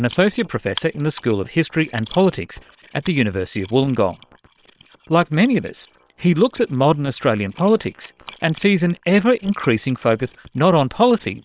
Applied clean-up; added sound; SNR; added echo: neural separator model SepFormer WHAM!.